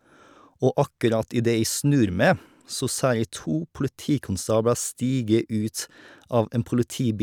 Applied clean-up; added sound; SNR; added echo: none; none; none; none.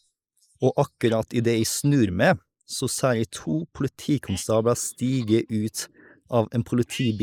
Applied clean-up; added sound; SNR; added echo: neural mask model Resemble Enhance denoiser.